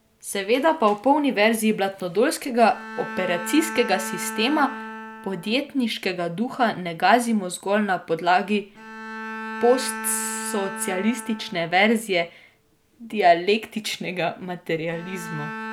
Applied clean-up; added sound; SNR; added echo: none; Bowed string instrument; 13 dB; none.